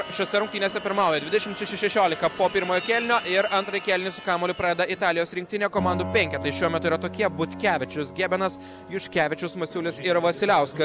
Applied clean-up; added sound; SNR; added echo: none; Piano; 14 dB; none.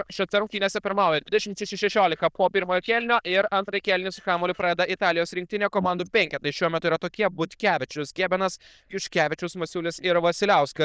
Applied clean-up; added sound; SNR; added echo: neural diffusion model UNIVERSE++.